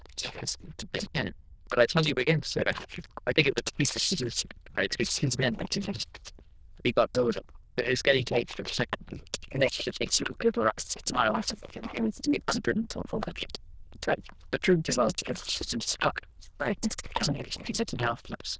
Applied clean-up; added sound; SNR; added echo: neural diffusion model UNIVERSE++.